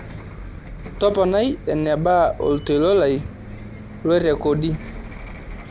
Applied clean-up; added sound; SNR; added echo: none; Bus; 13 dB; none.